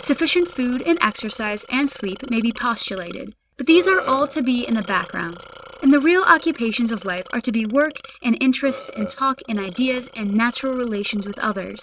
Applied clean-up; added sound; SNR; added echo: neural mask model RNNoise.